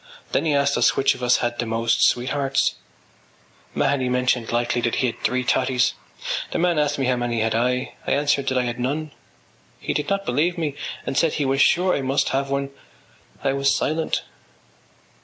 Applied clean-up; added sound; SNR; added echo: none; none; none; none.